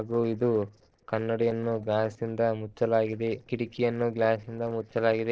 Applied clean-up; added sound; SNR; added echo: neural separator model SepFormer DNS4.